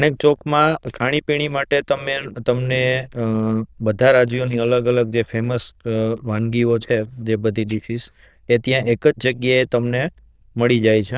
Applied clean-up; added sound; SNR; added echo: neural diffusion model UNIVERSE++.